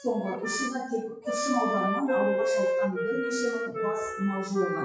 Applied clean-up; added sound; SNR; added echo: classical method WPE with log-MMSE.